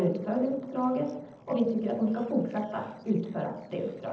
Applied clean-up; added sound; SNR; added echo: neural separator model SepFormer DNS4.